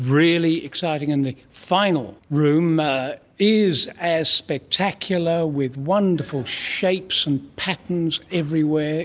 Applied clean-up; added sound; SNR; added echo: none; none; none; none.